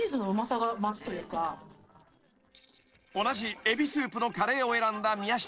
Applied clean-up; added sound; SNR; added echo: neural separator model SepFormer DNS4.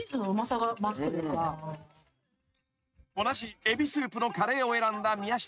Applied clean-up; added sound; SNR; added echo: neural mask model RNNoise.